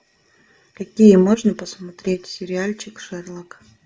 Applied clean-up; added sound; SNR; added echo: none; none; none; none.